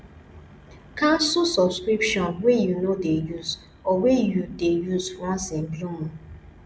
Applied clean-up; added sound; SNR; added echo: none; none; none; none.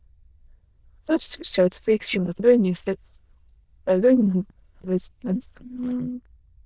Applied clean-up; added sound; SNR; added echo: neural diffusion model UNIVERSE++.